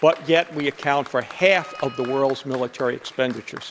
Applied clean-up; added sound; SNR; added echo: none; Wind instrument, woodwind instrument + Applause; 18 dB; none.